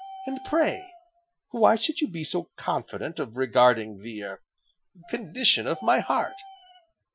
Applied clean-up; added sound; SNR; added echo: classical method Wiener filter.